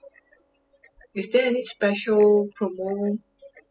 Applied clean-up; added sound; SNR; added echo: classical method spectral subtraction.